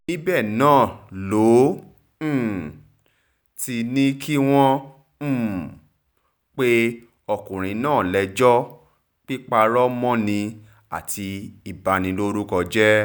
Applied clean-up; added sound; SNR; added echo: none; none; none; none.